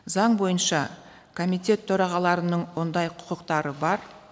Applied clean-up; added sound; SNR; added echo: none; none; none; none.